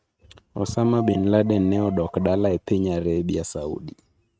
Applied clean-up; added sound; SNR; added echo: neural mask model RNNoise.